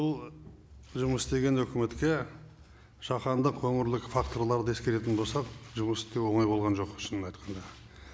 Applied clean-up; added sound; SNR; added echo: none; none; none; none.